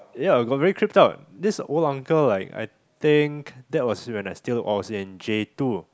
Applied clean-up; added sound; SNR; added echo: none; none; none; none.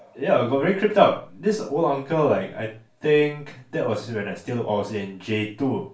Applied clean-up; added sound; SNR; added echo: none; none; none; reverberation time 0.3 s.